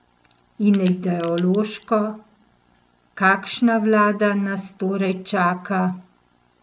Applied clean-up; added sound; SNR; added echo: none; Crack; 11 dB; none.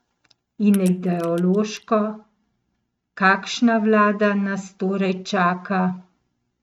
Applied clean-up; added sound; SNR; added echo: neural mask model RNNoise.